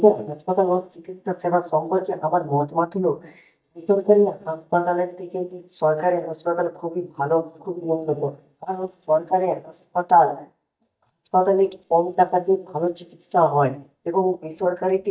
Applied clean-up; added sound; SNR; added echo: neural mask model DeepFilterNet 3.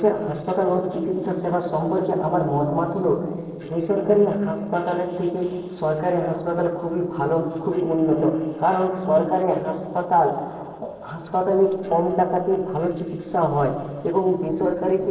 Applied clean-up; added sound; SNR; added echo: neural separator model SepFormer DNS4.